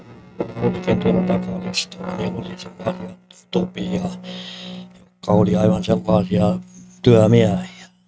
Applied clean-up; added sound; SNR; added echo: neural mask model RNNoise.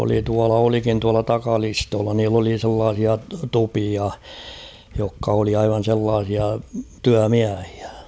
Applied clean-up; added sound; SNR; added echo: none; none; none; none.